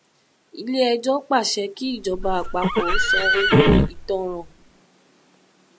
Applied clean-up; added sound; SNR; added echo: none; Livestock, farm animals, working animals; -5 dB; none.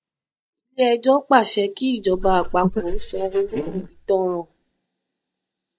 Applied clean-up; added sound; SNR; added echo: neural mask model DeepFilterNet 3.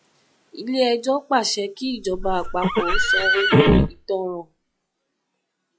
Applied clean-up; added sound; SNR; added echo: classical method log-MMSE.